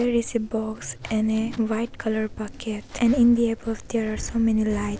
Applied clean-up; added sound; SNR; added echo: none; none; none; none.